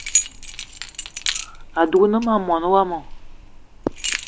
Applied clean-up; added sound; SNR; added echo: none; Keys jangling; 6 dB; none.